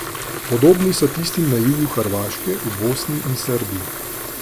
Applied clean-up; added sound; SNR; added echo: none; Fill (with liquid) / Water tap, faucet; 8 dB; none.